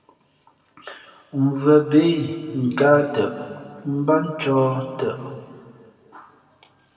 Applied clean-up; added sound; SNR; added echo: none; none; none; reverberation time 1.9 s.